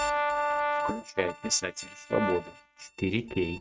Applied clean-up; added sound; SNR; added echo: neural mask model RNNoise.